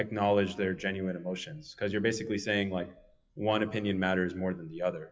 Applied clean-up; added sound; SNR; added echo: classical method WPE with log-MMSE.